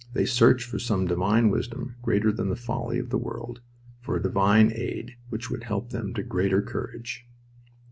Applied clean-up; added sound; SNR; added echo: none; none; none; none.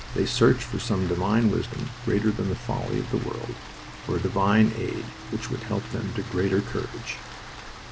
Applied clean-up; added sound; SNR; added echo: none; Rain; 13 dB; none.